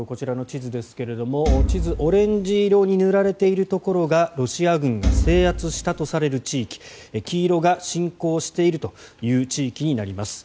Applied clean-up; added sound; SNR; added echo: none; Thump, thud; 1 dB; none.